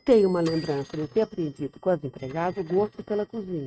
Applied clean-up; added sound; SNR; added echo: neural mask model RNNoise.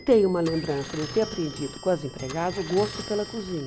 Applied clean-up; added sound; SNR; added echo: none; Engine starting + Clock; 13 dB; none.